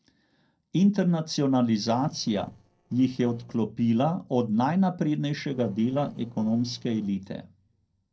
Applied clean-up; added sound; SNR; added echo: neural separator model SepFormer DNS4.